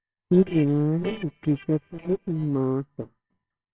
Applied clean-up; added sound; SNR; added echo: neural separator model SepFormer WHAMR!.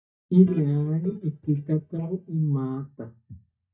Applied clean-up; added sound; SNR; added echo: neural mask model DeepFilterNet 3.